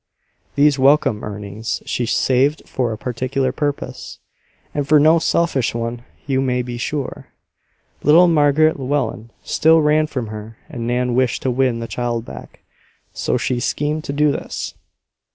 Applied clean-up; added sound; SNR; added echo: none; none; none; none.